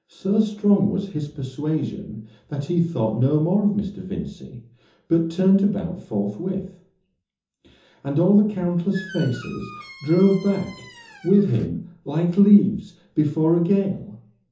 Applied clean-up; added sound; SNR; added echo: none; Squeak; 20 dB; reverberation time 0.6 s.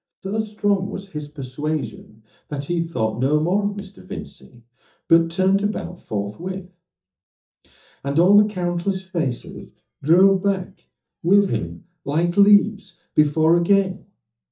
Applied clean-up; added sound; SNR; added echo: neural mask model DeepFilterNet 3.